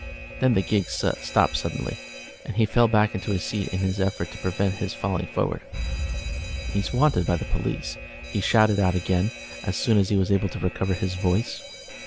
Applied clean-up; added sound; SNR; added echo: none; Alarm; 11 dB; none.